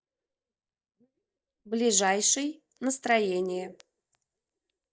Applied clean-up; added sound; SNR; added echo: neural mask model DeepFilterNet 3.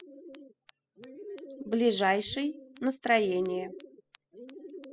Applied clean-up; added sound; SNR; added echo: classical method spectral subtraction.